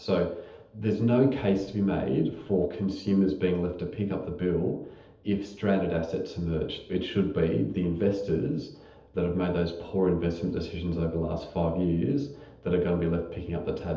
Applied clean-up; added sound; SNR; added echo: none; none; none; reverberation time 0.8 s.